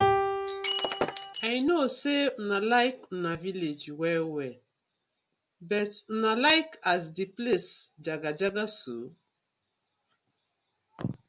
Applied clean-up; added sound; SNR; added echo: none; Shatter + Piano; -2 dB; none.